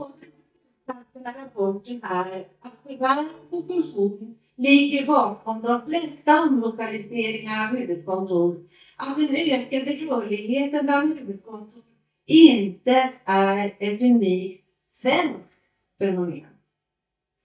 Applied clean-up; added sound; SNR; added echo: neural mask model DeepFilterNet 3.